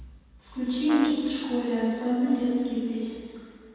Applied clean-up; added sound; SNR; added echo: none; Brass instrument; 13 dB; reverberation time 2.1 s.